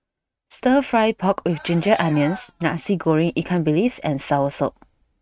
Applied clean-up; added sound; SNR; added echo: neural mask model RNNoise.